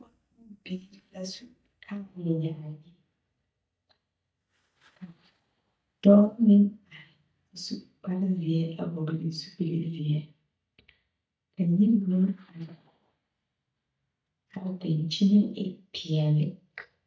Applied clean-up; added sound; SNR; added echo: neural mask model DeepFilterNet 3.